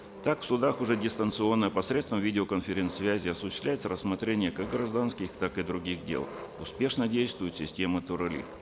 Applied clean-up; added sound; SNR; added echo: none; Engine; 15 dB; none.